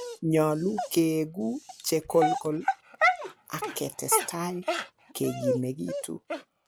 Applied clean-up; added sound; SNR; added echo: none; Dog; 3 dB; none.